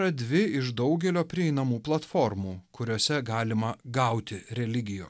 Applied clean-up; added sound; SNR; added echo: none; none; none; none.